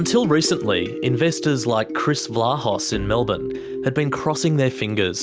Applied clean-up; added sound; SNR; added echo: none; none; none; none.